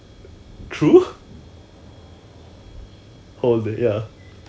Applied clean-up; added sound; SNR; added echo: none; none; none; none.